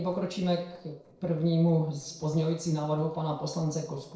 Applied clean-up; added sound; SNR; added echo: neural separator model SepFormer DNS4.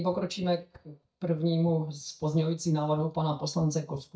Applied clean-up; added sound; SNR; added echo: neural mask model DeepFilterNet 3.